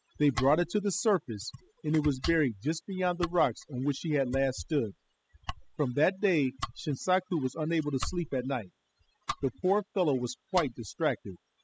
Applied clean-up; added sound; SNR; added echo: classical method spectral subtraction.